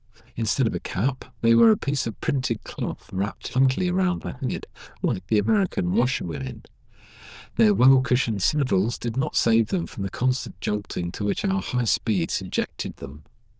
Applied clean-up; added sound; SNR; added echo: neural diffusion model UNIVERSE++.